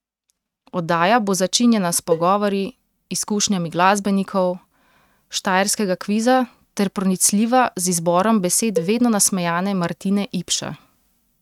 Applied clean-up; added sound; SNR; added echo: neural mask model RNNoise.